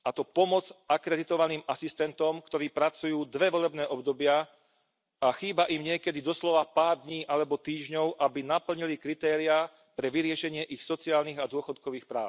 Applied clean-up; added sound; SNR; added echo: none; none; none; none.